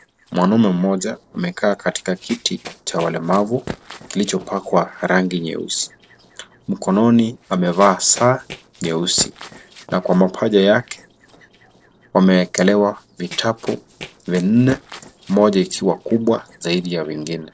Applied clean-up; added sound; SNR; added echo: neural separator model SepFormer DNS4.